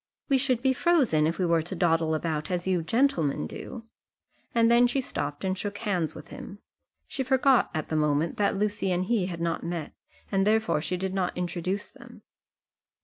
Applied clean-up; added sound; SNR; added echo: none; none; none; none.